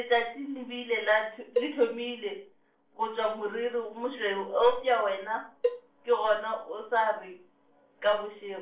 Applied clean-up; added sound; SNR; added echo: neural separator model SepFormer DNS4.